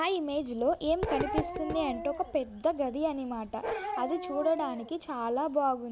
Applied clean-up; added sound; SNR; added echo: none; Tap + Bark; 7 dB; none.